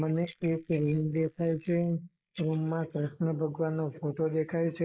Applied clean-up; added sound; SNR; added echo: neural mask model Resemble Enhance denoiser.